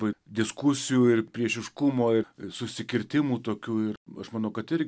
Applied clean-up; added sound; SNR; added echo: none; none; none; none.